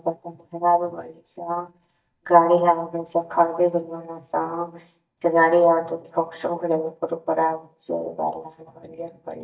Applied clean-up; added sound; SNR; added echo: neural mask model DeepFilterNet 3.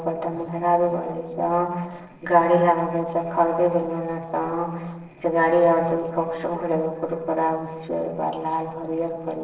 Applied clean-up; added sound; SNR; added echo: neural separator model SepFormer DNS4.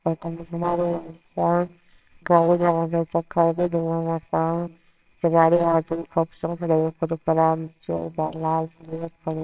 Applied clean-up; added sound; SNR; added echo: neural separator model SepFormer WHAMR!.